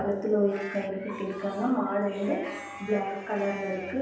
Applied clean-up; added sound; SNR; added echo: none; Livestock, farm animals, working animals; 15 dB; reverberation time 0.9 s.